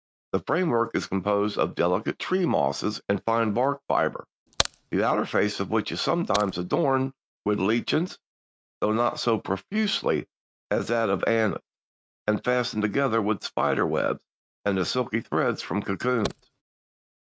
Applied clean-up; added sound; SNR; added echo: neural mask model RNNoise.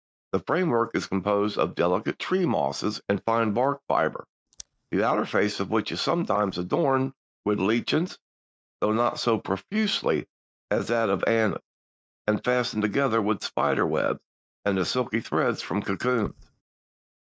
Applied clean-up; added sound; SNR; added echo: neural mask model DeepFilterNet 3.